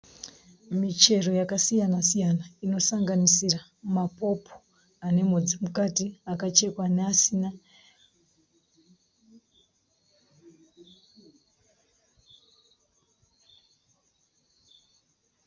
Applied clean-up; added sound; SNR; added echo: none; none; none; none.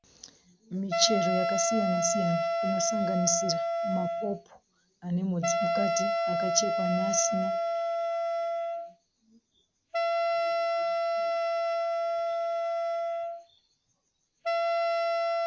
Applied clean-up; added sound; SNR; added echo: none; Wind instrument, woodwind instrument; -5 dB; none.